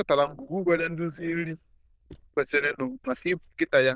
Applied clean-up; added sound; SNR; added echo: neural diffusion model UNIVERSE++.